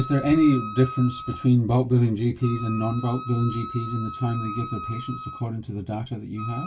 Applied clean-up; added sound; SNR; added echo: none; Wind instrument, woodwind instrument; 13 dB; reverberation time 0.1 s.